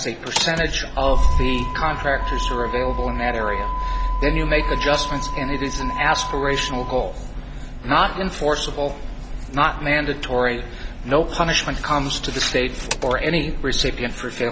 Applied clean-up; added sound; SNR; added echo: none; Motor vehicle (road); 2 dB; none.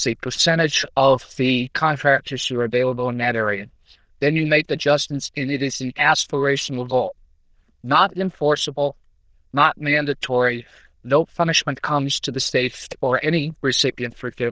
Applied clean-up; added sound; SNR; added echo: neural diffusion model UNIVERSE++.